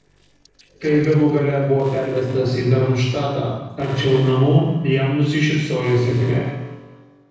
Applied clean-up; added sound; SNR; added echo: neural separator model SepFormer DNS4.